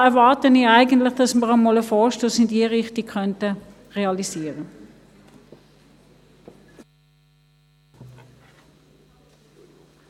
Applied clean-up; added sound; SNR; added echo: none; none; none; none.